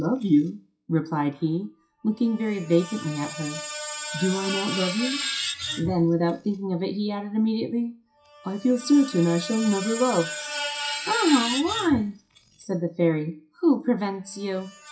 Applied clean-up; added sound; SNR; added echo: classical method WPE with log-MMSE.